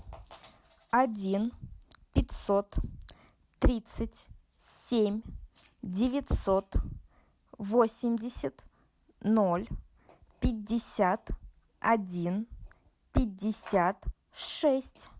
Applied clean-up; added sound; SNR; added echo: none; none; none; none.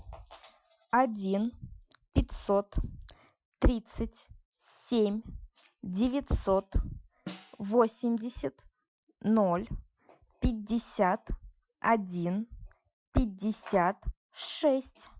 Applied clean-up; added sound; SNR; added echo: classical method Wiener filter.